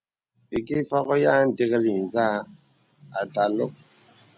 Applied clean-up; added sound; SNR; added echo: none; none; none; none.